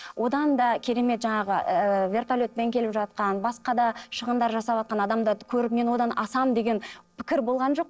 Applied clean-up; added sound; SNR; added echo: neural separator model SepFormer DNS4.